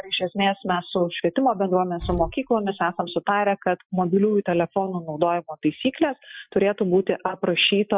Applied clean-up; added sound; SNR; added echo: classical method Wiener filter.